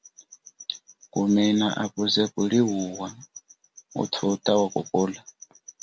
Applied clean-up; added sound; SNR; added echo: none; none; none; none.